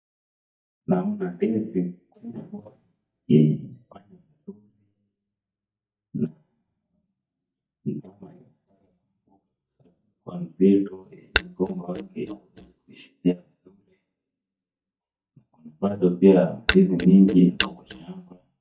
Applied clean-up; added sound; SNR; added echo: neural mask model DeepFilterNet 3.